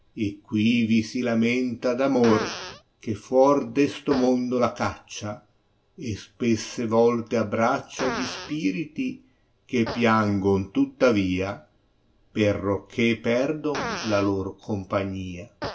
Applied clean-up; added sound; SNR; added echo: none; Fart; 15 dB; reverberation time 0.2 s.